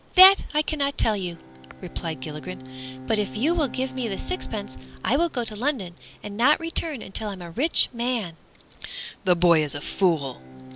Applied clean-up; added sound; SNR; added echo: none; Bowed string instrument; 18 dB; none.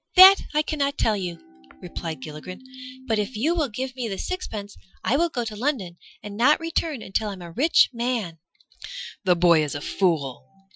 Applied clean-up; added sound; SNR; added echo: classical method Wiener filter.